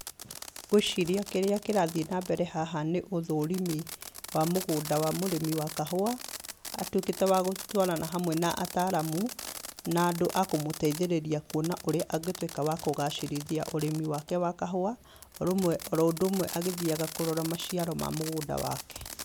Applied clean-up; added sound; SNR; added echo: none; Fireworks; 13 dB; none.